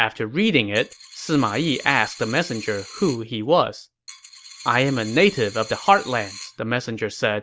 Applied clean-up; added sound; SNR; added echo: none; Coin (dropping); 17 dB; none.